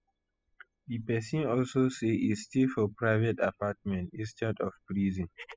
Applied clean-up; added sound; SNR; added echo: classical method spectral subtraction.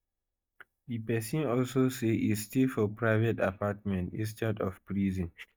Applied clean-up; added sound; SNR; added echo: neural mask model DeepFilterNet 3.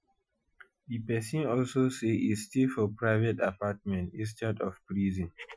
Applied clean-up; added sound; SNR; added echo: classical method Wiener filter.